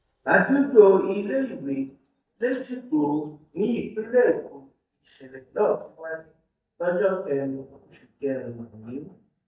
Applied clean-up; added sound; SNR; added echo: neural mask model DeepFilterNet 3.